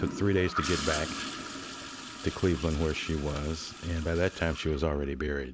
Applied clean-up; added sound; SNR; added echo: none; Toilet flush / Gurgling; 9 dB; none.